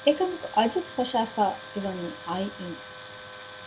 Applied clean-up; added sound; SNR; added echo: none; Tools; 13 dB; reverberation time 0.1 s.